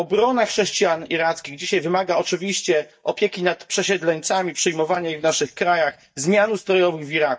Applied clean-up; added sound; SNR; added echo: neural mask model DeepFilterNet 3.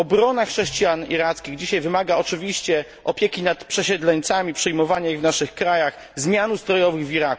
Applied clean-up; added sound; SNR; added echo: none; none; none; none.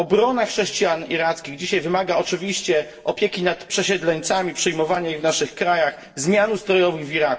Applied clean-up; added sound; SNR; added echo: neural separator model SepFormer DNS4.